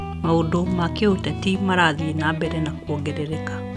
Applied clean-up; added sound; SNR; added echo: none; Guitar; 6 dB; none.